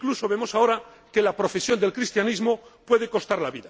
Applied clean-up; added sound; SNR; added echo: none; none; none; none.